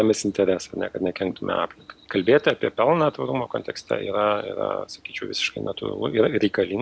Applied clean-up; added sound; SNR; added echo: none; none; none; none.